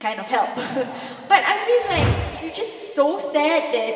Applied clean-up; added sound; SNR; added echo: none; Whoosh, swoosh, swish; 6 dB; reverberation time 2.7 s.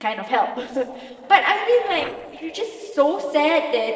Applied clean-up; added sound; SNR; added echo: neural separator model SepFormer DNS4.